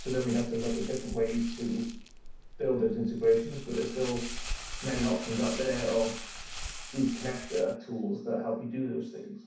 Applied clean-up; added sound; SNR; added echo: none; Crumpling, crinkling; 9 dB; reverberation time 0.6 s.